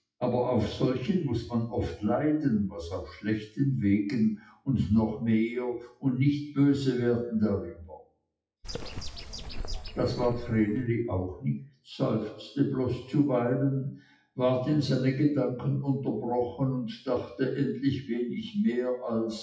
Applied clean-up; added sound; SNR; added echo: classical method WPE with log-MMSE.